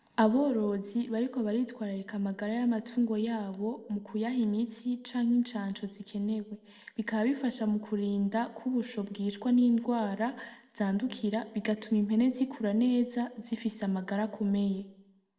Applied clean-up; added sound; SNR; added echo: none; none; none; reverberation time 0.9 s.